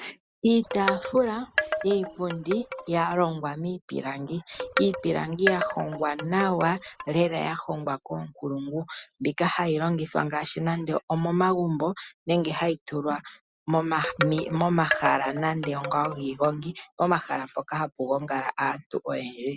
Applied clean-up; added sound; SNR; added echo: none; Wind chime; 6 dB; none.